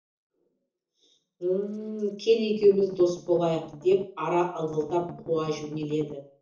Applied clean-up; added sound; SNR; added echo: neural separator model SepFormer DNS4.